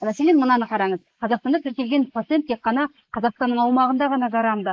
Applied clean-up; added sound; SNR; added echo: neural mask model Resemble Enhance denoiser.